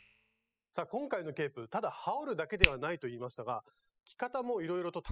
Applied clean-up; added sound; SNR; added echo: classical method spectral subtraction.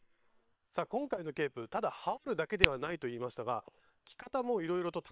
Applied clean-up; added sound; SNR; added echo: neural separator model SepFormer WHAM!.